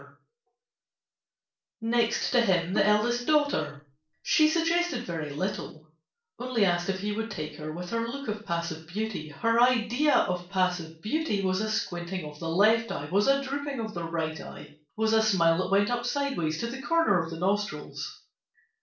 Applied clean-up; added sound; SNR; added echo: neural separator model SepFormer DNS4.